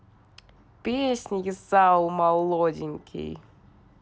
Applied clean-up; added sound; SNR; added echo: none; none; none; none.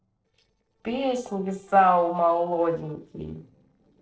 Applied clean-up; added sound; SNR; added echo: neural separator model SepFormer DNS4.